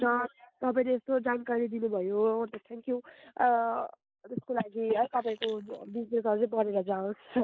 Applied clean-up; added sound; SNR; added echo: neural mask model Resemble Enhance denoiser.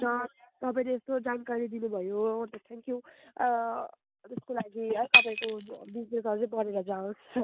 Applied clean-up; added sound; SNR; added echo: none; Shatter; -3 dB; none.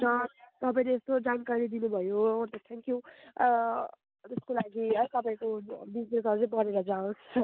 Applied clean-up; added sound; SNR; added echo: none; none; none; none.